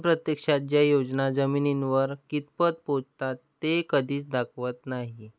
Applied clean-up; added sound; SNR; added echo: none; none; none; none.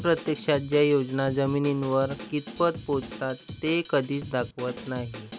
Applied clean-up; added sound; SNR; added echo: none; Drum kit; 15 dB; none.